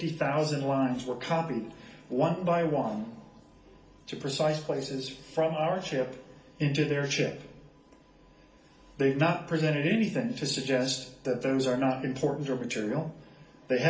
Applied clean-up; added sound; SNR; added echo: none; none; none; reverberation time 0.4 s.